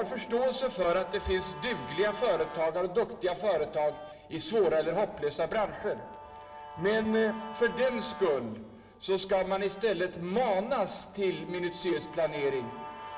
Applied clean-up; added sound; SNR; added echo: none; Guitar; 15 dB; reverberation time 2.7 s.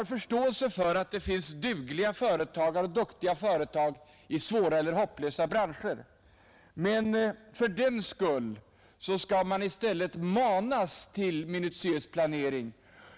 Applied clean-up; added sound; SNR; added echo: none; none; none; none.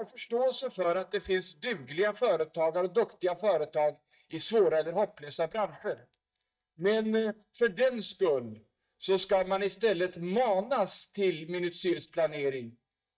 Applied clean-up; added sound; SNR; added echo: neural mask model DeepFilterNet 3.